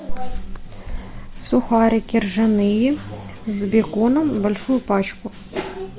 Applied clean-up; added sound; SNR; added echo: none; none; none; none.